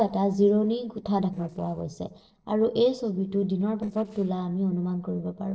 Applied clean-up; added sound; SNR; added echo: neural separator model SepFormer DNS4.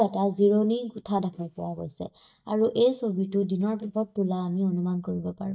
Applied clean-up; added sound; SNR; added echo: neural mask model DeepFilterNet 3.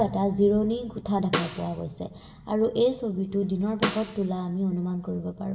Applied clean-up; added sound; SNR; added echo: none; Snare drum; 8 dB; reverberation time 0.7 s.